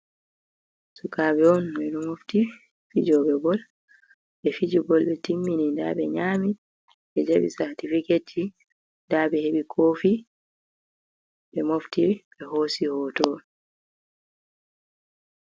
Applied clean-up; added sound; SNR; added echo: none; none; none; none.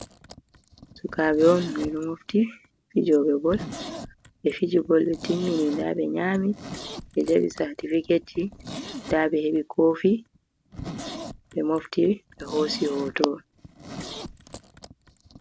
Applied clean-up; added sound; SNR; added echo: none; Zipper (clothing); 15 dB; none.